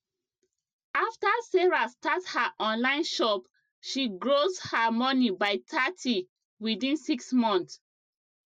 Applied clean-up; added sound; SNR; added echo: none; none; none; none.